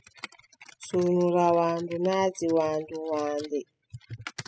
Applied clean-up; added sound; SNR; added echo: classical method spectral subtraction.